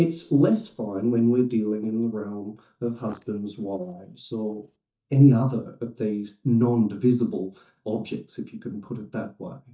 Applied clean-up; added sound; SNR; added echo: neural mask model DeepFilterNet 3.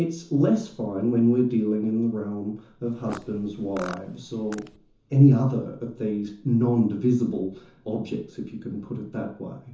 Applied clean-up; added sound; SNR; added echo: none; Fart; 17 dB; reverberation time 0.9 s.